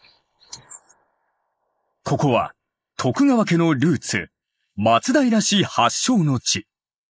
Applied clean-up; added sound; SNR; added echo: neural mask model Resemble Enhance denoiser.